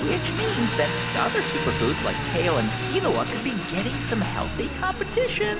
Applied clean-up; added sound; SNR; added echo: none; Engine; 4 dB; none.